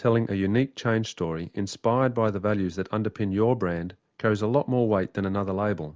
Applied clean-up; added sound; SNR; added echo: none; none; none; none.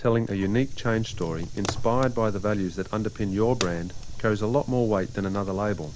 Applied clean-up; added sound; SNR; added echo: none; Fire; 8 dB; none.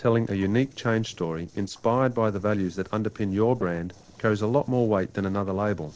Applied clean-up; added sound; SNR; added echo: neural separator model SepFormer DNS4.